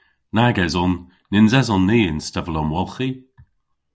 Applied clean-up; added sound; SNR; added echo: none; none; none; none.